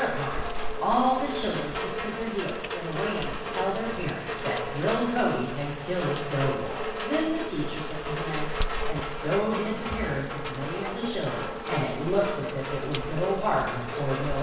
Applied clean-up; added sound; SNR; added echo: none; Rain; 2 dB; reverberation time 1.1 s.